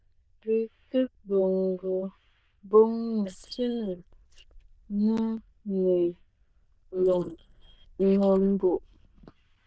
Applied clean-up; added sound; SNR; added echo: neural diffusion model UNIVERSE++.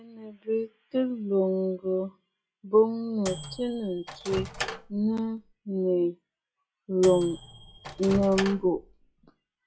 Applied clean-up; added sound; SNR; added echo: classical method log-MMSE.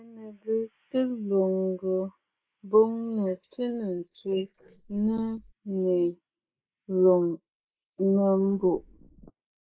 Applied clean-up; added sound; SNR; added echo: neural mask model Resemble Enhance denoiser.